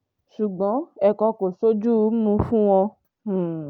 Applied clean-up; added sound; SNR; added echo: none; none; none; none.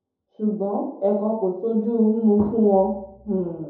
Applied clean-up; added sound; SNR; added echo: none; none; none; reverberation time 2.6 s.